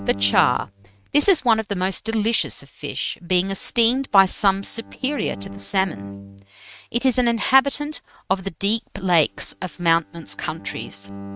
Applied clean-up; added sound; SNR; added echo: neural mask model RNNoise.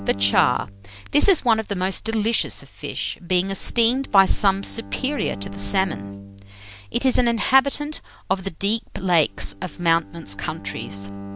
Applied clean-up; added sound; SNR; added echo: none; Bowed string instrument; 15 dB; none.